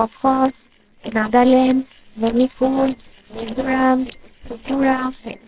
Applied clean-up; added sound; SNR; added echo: neural separator model SepFormer WHAMR!.